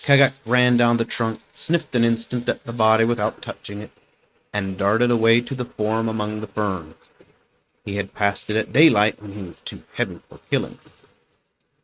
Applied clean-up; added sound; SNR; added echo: neural mask model RNNoise.